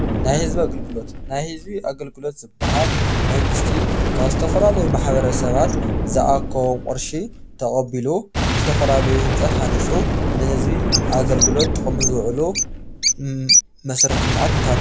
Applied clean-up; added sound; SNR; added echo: none; Bird + Boom; -3 dB; none.